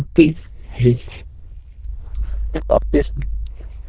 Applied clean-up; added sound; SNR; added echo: neural diffusion model UNIVERSE++.